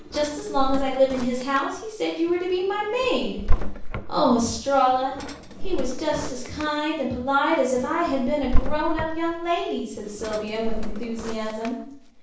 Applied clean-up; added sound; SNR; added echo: none; Drawer open or close; 2 dB; reverberation time 0.7 s.